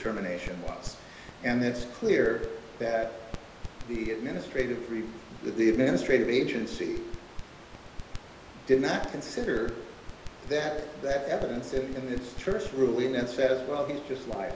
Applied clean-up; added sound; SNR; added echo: none; Crackle; 11 dB; reverberation time 1.4 s.